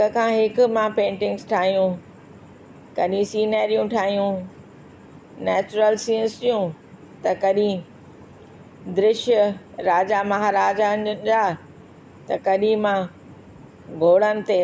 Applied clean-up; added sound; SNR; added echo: none; none; none; none.